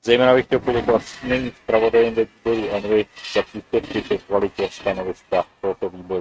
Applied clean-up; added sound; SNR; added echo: neural mask model RNNoise.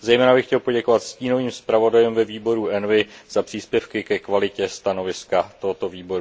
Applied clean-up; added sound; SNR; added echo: none; none; none; none.